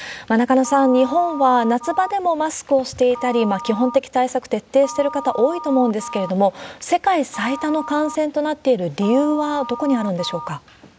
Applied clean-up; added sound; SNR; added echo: none; Telephone; 15 dB; none.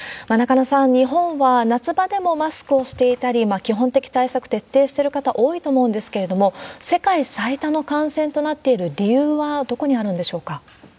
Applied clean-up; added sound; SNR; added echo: none; none; none; none.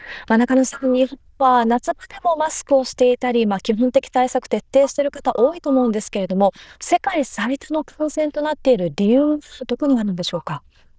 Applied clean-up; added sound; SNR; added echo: neural diffusion model UNIVERSE++.